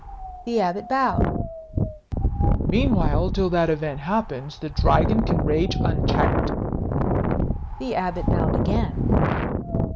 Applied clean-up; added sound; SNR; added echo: none; Wind; -3 dB; none.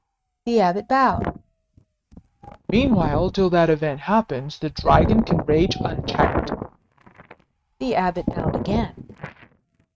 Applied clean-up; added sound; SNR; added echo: neural mask model RNNoise.